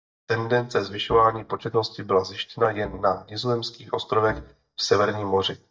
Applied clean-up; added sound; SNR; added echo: neural mask model DeepFilterNet 3.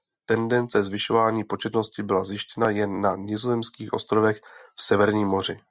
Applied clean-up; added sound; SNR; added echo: none; none; none; none.